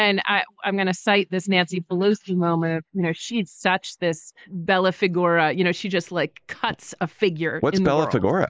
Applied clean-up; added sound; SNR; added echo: neural mask model Resemble Enhance denoiser.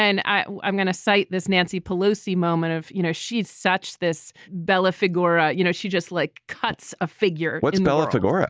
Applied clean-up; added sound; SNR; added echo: none; none; none; none.